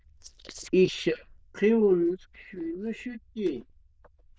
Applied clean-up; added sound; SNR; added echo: neural diffusion model UNIVERSE++.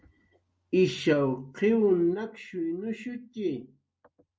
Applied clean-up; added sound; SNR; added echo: none; none; none; none.